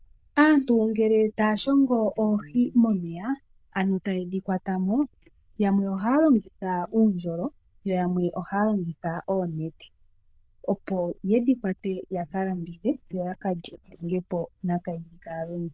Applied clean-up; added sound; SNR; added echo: neural diffusion model UNIVERSE++.